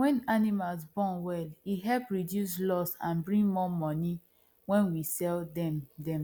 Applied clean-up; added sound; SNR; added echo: none; none; none; none.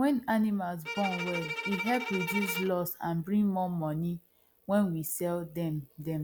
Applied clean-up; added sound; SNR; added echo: none; Bowed string instrument; 7 dB; none.